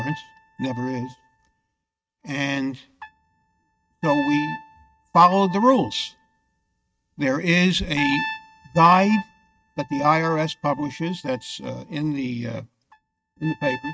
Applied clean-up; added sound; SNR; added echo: neural mask model RNNoise.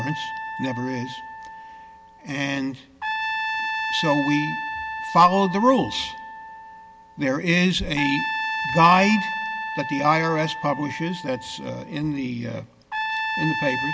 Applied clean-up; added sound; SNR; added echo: none; Trumpet; 6 dB; none.